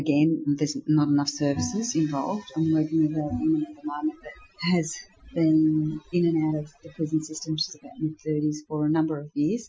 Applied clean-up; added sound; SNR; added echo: classical method Wiener filter.